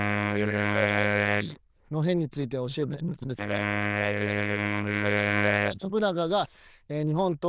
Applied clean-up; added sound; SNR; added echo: neural diffusion model UNIVERSE++.